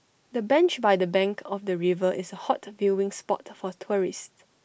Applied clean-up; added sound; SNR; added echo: none; none; none; none.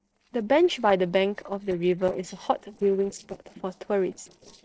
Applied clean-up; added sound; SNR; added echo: neural separator model SepFormer DNS4.